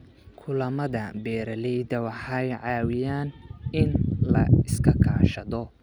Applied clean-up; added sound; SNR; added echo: none; none; none; none.